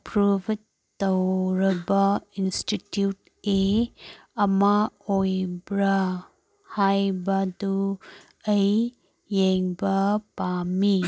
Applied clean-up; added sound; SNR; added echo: none; none; none; none.